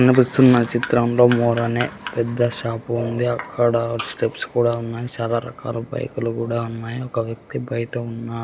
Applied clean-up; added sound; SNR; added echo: none; none; none; none.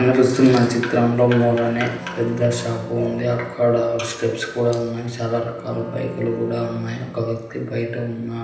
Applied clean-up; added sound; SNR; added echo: none; Wind instrument, woodwind instrument; 17 dB; reverberation time 0.9 s.